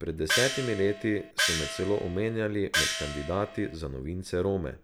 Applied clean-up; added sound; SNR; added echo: none; Gong; 2 dB; none.